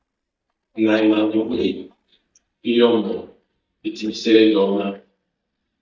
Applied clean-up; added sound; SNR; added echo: neural mask model DeepFilterNet 3.